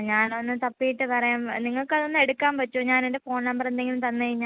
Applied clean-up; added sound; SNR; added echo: none; none; none; none.